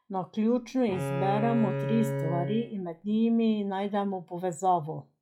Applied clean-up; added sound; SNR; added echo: classical method log-MMSE.